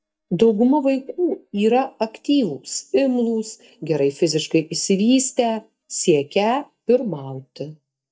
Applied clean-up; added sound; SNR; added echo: neural mask model DeepFilterNet 3.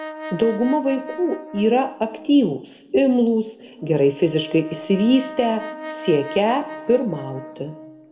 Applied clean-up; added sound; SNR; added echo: none; Brass instrument; 14 dB; reverberation time 1.7 s.